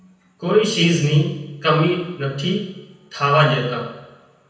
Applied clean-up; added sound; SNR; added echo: none; none; none; reverberation time 0.9 s.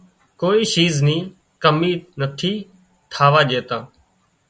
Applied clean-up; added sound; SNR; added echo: none; none; none; none.